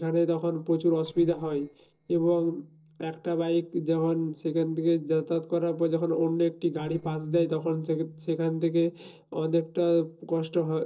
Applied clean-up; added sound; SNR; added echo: neural separator model SepFormer DNS4.